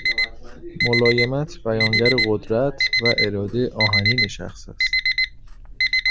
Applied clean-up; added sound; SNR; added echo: none; Alarm; -1 dB; none.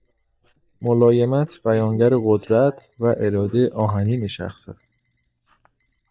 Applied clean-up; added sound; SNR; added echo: neural mask model DeepFilterNet 3.